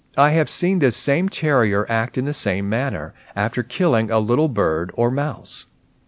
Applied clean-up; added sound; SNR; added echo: none; none; none; none.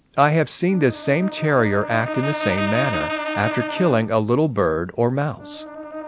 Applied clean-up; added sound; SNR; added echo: none; Brass instrument; 9 dB; none.